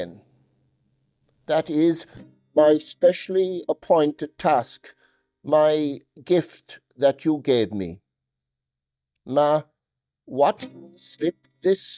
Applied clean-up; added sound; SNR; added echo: neural mask model DeepFilterNet 3.